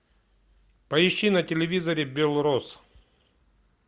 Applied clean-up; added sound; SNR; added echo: none; none; none; none.